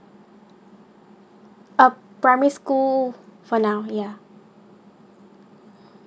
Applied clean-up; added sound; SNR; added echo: none; none; none; none.